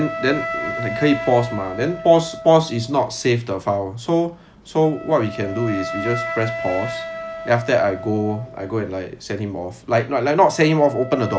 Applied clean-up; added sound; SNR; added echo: none; Wind instrument, woodwind instrument; 11 dB; none.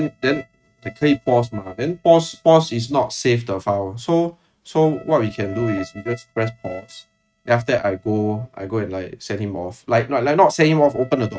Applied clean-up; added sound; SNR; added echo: neural mask model RNNoise.